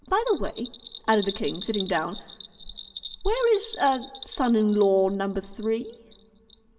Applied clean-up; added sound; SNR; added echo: none; Bell; 14 dB; reverberation time 0.4 s.